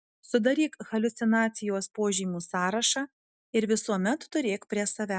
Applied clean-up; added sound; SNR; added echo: none; none; none; none.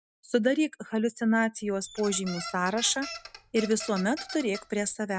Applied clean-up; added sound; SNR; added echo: none; Squeak; 14 dB; none.